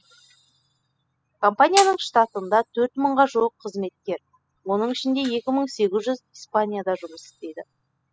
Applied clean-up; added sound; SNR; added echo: classical method spectral subtraction.